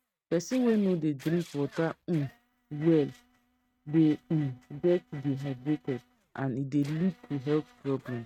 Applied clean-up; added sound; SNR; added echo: neural mask model RNNoise.